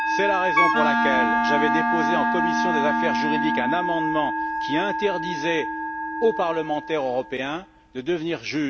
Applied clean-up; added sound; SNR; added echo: none; Wind instrument, woodwind instrument + Musical instrument; -2 dB; none.